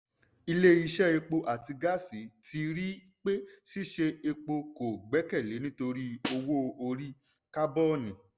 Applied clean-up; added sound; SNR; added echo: none; Snare drum; 12 dB; none.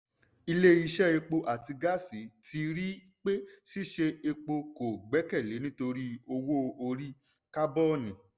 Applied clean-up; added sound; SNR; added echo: none; none; none; none.